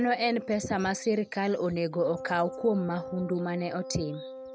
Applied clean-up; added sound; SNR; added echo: none; Wind instrument, woodwind instrument; 13 dB; none.